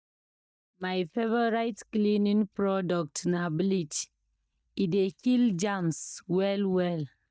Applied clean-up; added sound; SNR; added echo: neural mask model DeepFilterNet 3.